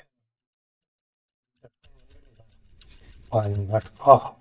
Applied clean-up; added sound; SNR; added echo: neural mask model DeepFilterNet 3.